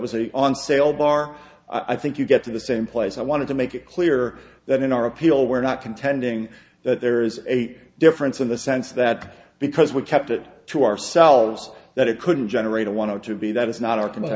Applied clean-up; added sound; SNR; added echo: none; none; none; none.